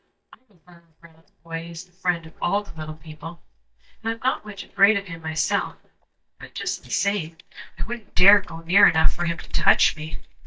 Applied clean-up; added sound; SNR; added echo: neural mask model DeepFilterNet 3.